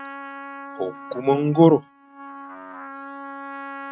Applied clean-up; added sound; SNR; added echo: neural mask model RNNoise.